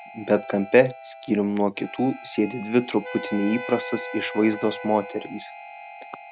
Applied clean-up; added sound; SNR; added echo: none; Wind instrument, woodwind instrument + Harmonica; 13 dB; none.